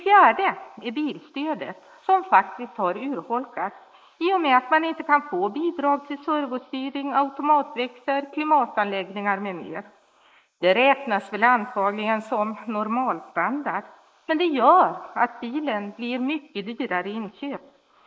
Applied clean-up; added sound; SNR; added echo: neural mask model Resemble Enhance denoiser.